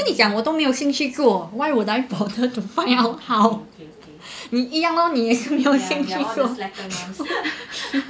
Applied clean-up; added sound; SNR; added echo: none; none; none; none.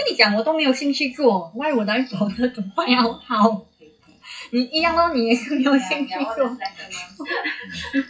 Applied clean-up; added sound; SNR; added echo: classical method WPE with log-MMSE.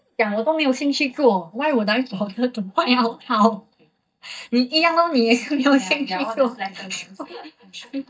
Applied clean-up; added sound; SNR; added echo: neural mask model DeepFilterNet 3.